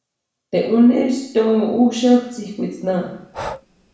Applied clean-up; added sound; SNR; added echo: none; Breathing; 19 dB; reverberation time 0.7 s.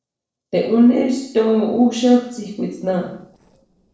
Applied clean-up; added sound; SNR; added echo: neural separator model SepFormer DNS4.